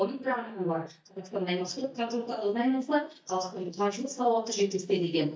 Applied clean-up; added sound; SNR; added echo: neural mask model DeepFilterNet 3.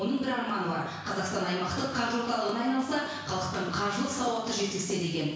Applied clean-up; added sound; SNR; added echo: none; Run; 20 dB; reverberation time 1.1 s.